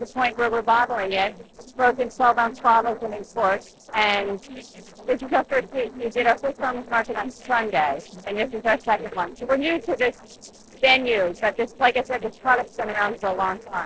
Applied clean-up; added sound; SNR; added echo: neural separator model SepFormer DNS4.